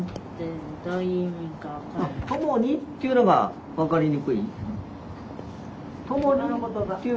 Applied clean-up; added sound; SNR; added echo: none; none; none; none.